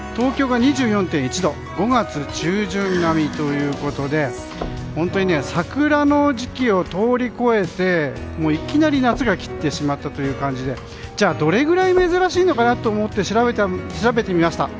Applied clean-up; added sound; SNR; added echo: none; Guitar + Knock / Wood; 17 dB; none.